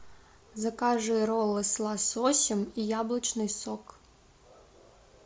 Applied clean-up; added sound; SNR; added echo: none; none; none; none.